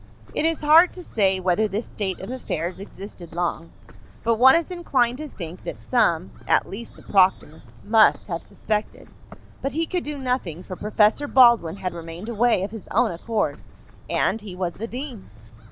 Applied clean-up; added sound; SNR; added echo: none; Bird; 17 dB; none.